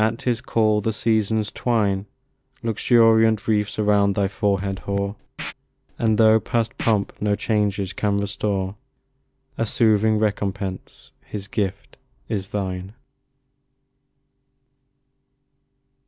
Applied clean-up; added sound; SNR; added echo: none; Scratching (performance technique); 14 dB; none.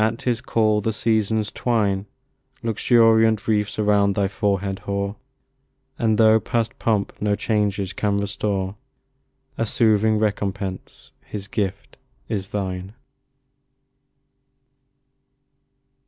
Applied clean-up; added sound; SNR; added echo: none; none; none; none.